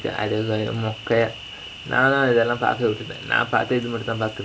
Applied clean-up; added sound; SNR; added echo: none; Cricket; 16 dB; none.